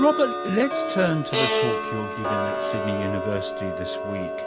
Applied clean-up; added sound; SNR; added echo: none; Tick-tock + Bowed string instrument; 1 dB; none.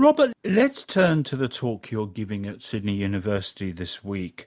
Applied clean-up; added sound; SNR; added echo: none; none; none; none.